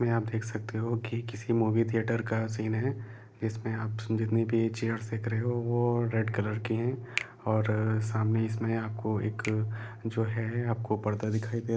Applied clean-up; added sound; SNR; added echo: neural separator model SepFormer DNS4.